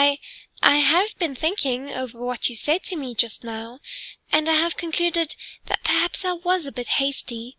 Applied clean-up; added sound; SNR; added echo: none; none; none; none.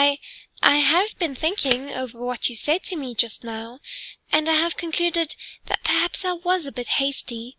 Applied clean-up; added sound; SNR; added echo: none; Tick; 12 dB; none.